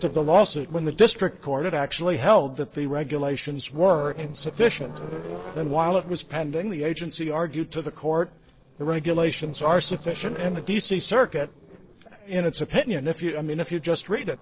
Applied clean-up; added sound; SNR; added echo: neural separator model SepFormer DNS4.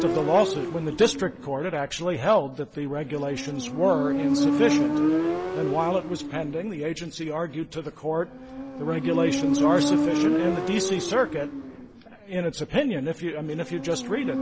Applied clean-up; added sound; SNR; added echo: none; Motorcycle; 1 dB; none.